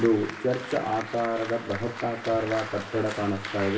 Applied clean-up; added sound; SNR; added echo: none; Applause; 10 dB; reverberation time 0.2 s.